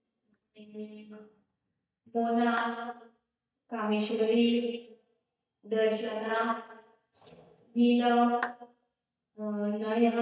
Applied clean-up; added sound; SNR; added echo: neural mask model DeepFilterNet 3.